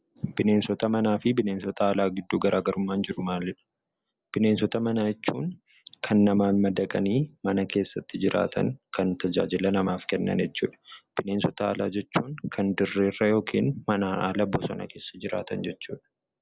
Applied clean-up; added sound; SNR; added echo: none; none; none; none.